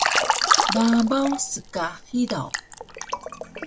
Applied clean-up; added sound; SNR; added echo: none; Liquid; 0 dB; none.